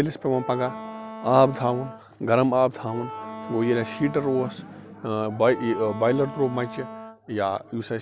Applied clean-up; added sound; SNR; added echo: none; Wind instrument, woodwind instrument; 14 dB; none.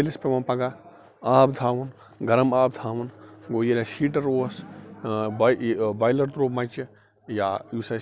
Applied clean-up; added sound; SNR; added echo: none; none; none; none.